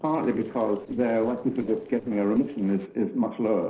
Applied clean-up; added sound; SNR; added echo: neural separator model SepFormer DNS4.